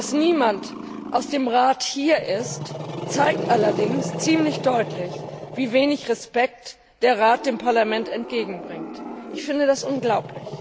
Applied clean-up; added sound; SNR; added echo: none; Growling; 9 dB; none.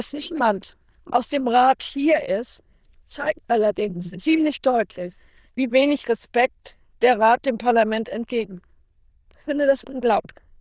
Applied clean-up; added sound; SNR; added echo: neural diffusion model UNIVERSE++.